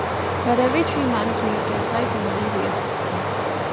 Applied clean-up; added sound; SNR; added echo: none; Stream; -3 dB; none.